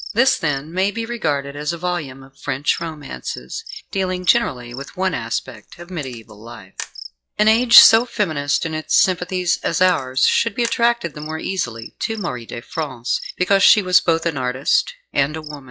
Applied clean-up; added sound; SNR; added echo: classical method log-MMSE.